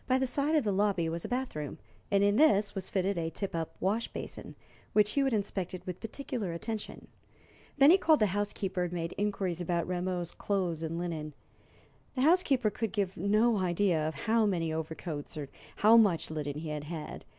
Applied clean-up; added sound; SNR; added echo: none; none; none; none.